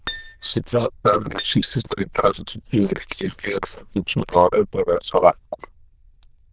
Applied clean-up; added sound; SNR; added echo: neural diffusion model UNIVERSE++.